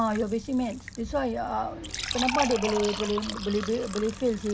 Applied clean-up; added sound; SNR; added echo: none; Fill (with liquid) / Trickle, dribble; 8 dB; none.